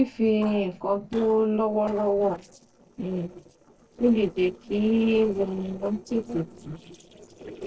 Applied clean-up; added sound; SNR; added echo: neural separator model SepFormer DNS4.